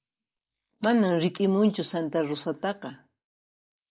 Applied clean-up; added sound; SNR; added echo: neural mask model Resemble Enhance denoiser.